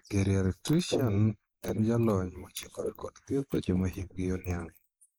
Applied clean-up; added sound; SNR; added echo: neural mask model Resemble Enhance denoiser.